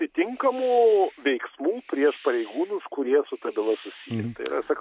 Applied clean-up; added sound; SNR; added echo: none; Hiss; 17 dB; none.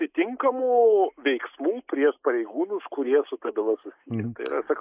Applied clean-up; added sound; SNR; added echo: neural mask model Resemble Enhance denoiser.